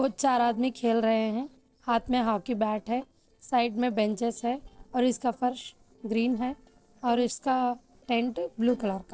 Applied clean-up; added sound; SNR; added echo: neural separator model SepFormer DNS4.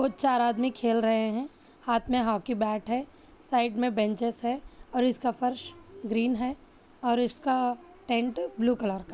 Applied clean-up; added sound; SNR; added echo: none; none; none; none.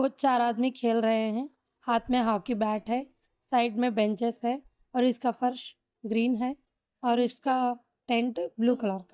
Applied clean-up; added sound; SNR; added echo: neural mask model DeepFilterNet 3.